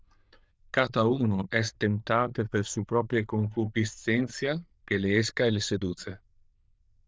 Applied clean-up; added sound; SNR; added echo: neural diffusion model UNIVERSE++.